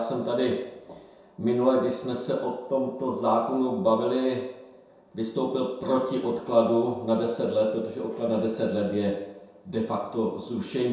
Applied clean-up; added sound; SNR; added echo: none; none; none; reverberation time 0.7 s.